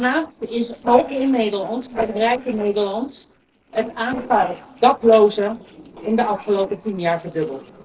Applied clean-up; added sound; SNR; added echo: neural separator model SepFormer DNS4.